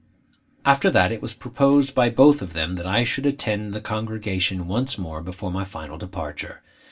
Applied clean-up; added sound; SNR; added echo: none; none; none; reverberation time 0.1 s.